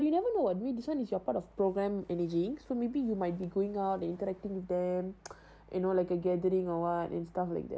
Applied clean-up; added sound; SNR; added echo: none; none; none; none.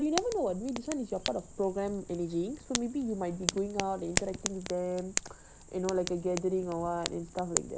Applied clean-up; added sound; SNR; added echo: none; Fire; 6 dB; none.